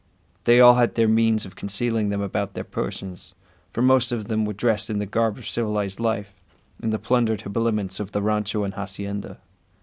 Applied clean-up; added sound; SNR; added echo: none; none; none; none.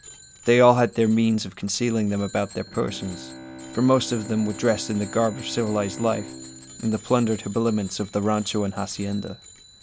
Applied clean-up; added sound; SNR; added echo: none; Bicycle bell + Bowed string instrument; 17 dB; none.